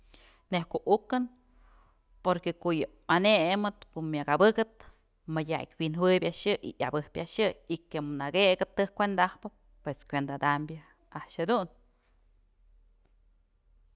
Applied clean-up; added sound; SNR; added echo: none; none; none; none.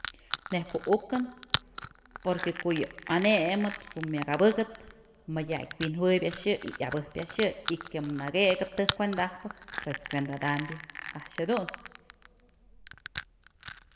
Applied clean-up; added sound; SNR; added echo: none; Crushing; 7 dB; reverberation time 0.9 s.